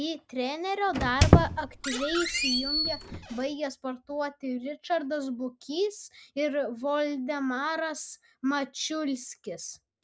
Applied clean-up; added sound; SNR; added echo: none; Squeak; -5 dB; none.